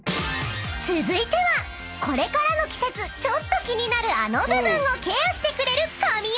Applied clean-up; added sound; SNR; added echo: none; none; none; none.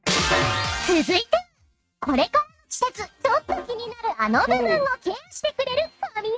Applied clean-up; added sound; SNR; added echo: neural mask model RNNoise.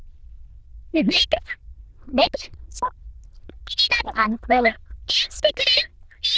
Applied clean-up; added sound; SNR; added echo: neural diffusion model UNIVERSE++.